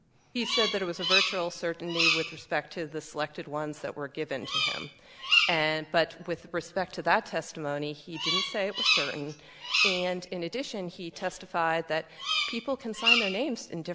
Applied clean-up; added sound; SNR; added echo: none; Bird vocalization, bird call, bird song; 0 dB; none.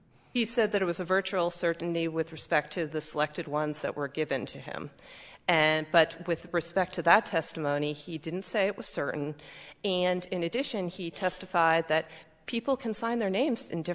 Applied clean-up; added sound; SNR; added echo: none; none; none; none.